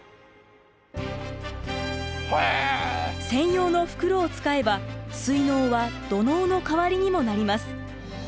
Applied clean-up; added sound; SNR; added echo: none; none; none; none.